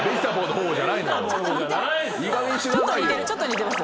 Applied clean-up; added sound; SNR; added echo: none; none; none; none.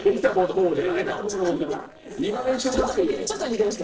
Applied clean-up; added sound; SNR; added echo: neural separator model SepFormer DNS4.